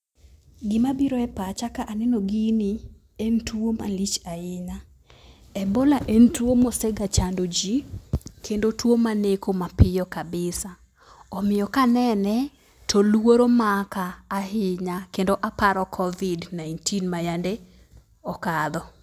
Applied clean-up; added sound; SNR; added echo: none; none; none; none.